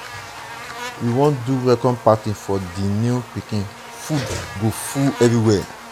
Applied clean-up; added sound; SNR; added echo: none; Buzz; 14 dB; none.